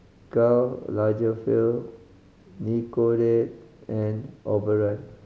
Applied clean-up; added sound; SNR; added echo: none; none; none; none.